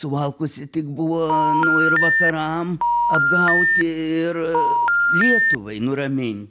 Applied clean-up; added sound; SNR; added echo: none; Telephone; -5 dB; none.